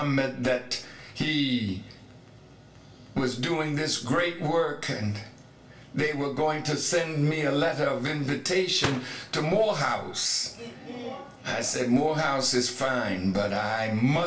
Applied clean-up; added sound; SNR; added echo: none; Gunshot, gunfire; 14 dB; reverberation time 0.3 s.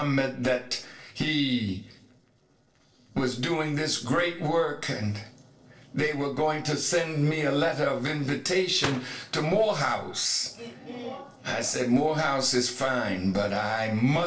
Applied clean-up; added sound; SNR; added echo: neural separator model SepFormer DNS4.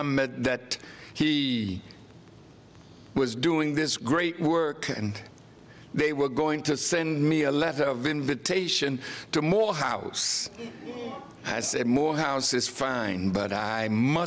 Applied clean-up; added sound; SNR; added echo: none; none; none; none.